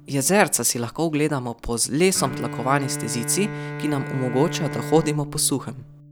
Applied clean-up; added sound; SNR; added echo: none; Bowed string instrument; 10 dB; none.